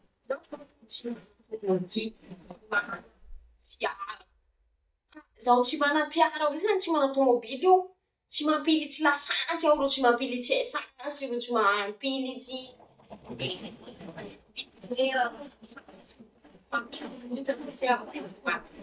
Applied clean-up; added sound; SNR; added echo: neural mask model DeepFilterNet 3.